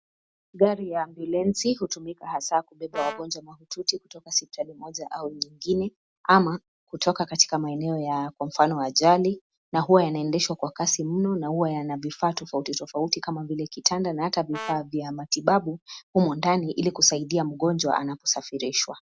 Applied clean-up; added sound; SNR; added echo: none; Brass instrument; 14 dB; none.